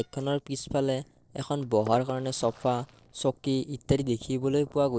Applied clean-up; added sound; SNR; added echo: neural separator model SepFormer DNS4.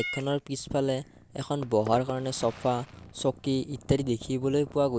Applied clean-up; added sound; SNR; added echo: none; Fireworks + Meow / Purr; 16 dB; none.